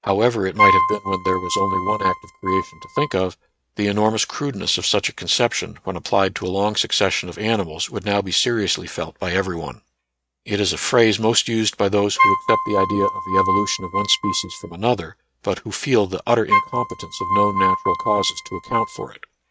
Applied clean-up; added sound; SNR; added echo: neural mask model RNNoise.